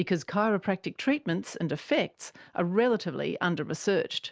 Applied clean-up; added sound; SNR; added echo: none; none; none; none.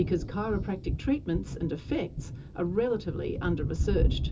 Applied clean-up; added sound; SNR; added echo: none; Thunder; 1 dB; reverberation time 0.2 s.